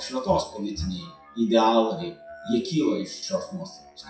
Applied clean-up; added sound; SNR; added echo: classical method WPE with log-MMSE.